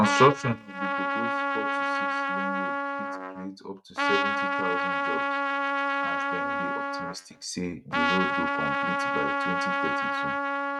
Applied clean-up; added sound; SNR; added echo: neural mask model RNNoise.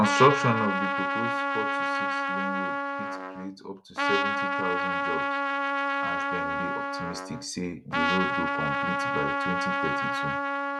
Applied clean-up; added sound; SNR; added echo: none; Trumpet; -3 dB; none.